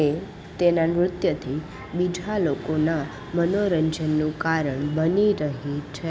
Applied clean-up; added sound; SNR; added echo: none; none; none; none.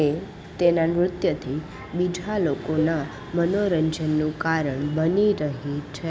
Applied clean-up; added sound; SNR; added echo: none; Cowbell; 16 dB; none.